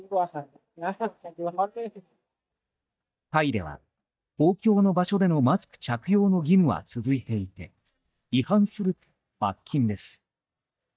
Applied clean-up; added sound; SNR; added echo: neural mask model DeepFilterNet 3.